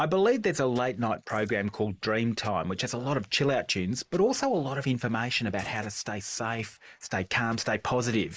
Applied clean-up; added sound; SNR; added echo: neural mask model Resemble Enhance denoiser.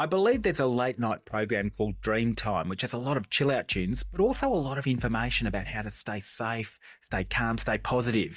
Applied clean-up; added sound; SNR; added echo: neural mask model DeepFilterNet 3.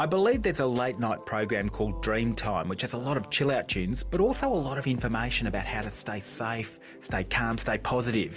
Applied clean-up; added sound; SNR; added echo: none; none; none; none.